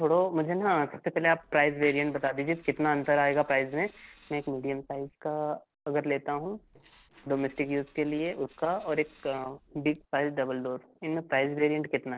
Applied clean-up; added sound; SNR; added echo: neural separator model SepFormer DNS4.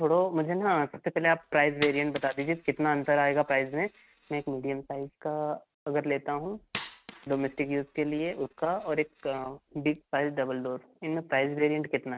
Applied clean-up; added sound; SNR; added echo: neural mask model RNNoise.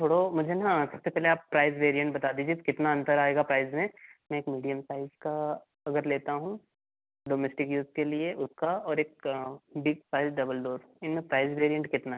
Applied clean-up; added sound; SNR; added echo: none; none; none; none.